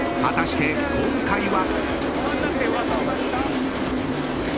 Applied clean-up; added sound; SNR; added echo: none; Boat, Water vehicle; -1 dB; none.